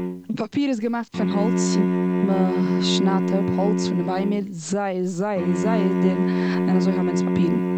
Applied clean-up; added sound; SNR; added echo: none; Bowed string instrument; -2 dB; none.